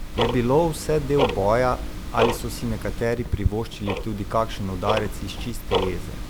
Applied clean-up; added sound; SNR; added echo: none; Tick-tock; 3 dB; none.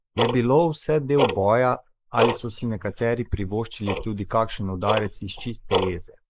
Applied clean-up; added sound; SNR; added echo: neural mask model Resemble Enhance denoiser.